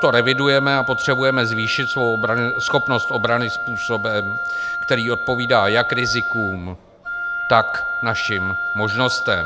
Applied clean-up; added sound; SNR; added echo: none; Wind instrument, woodwind instrument; 2 dB; none.